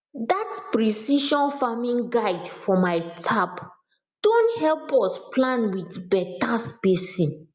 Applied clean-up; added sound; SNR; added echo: none; none; none; none.